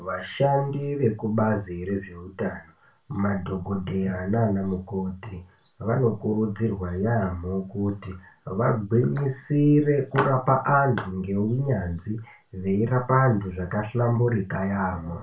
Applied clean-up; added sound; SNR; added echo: none; none; none; reverberation time 0.3 s.